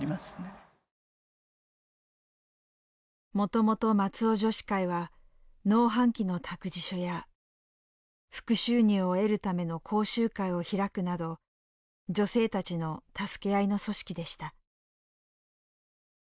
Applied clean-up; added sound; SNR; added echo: none; none; none; none.